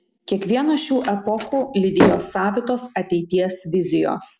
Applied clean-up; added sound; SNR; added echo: none; Slam; 3 dB; none.